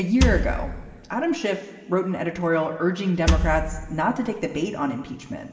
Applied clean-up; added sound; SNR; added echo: none; Wood; 0 dB; reverberation time 1.9 s.